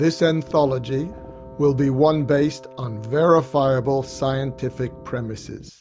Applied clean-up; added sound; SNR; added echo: none; Wind instrument, woodwind instrument + Wind instrument, woodwind instrument; 18 dB; none.